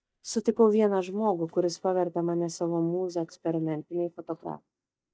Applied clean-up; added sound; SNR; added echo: neural mask model DeepFilterNet 3.